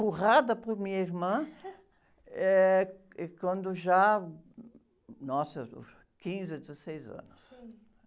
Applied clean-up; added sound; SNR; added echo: none; none; none; none.